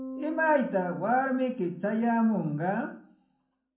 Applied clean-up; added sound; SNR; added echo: none; Bass guitar; 16 dB; reverberation time 0.6 s.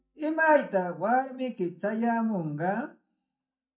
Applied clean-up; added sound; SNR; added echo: neural mask model DeepFilterNet 3.